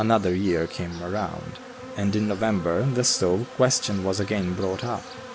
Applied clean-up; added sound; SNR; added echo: none; Insect; 15 dB; none.